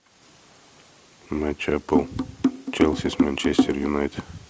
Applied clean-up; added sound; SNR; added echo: none; Drum; -3 dB; none.